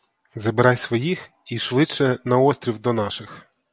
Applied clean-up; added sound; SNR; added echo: none; none; none; none.